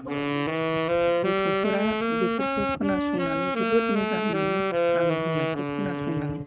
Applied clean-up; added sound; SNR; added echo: neural mask model RNNoise.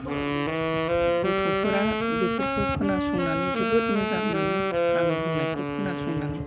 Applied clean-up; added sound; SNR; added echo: none; Wind instrument, woodwind instrument; -4 dB; none.